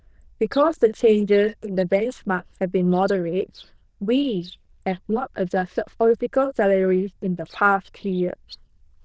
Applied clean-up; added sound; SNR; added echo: neural diffusion model UNIVERSE++.